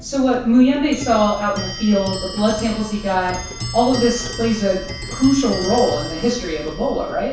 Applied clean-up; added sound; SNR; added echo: none; Clock; 11 dB; reverberation time 0.7 s.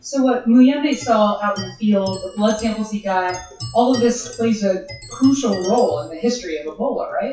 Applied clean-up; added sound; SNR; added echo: classical method WPE with log-MMSE.